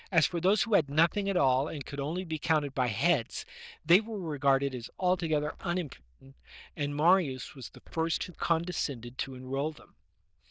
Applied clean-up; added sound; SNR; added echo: neural diffusion model UNIVERSE++.